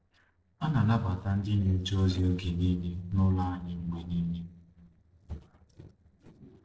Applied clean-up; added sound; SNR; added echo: neural separator model SepFormer DNS4.